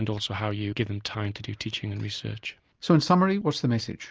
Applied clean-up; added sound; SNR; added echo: none; none; none; none.